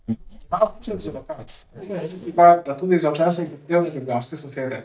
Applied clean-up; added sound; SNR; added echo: neural mask model DeepFilterNet 3.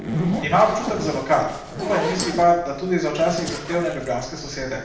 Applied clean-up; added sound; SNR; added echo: none; Zipper (clothing); 7 dB; reverberation time 0.8 s.